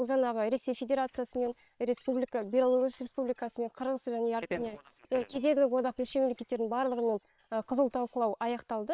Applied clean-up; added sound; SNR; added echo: neural separator model SepFormer WHAM!.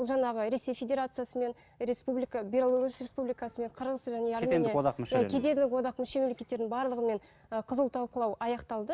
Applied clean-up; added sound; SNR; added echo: none; none; none; none.